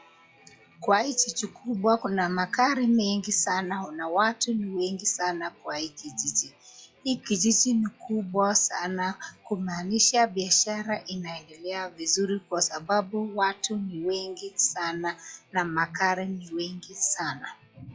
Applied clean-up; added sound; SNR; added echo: classical method log-MMSE.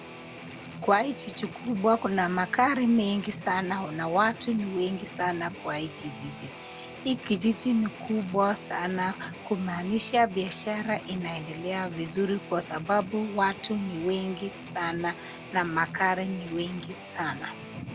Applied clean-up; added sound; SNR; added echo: none; Guitar; 14 dB; none.